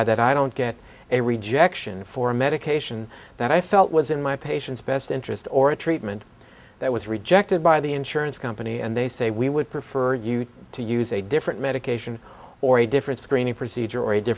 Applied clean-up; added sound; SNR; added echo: none; none; none; none.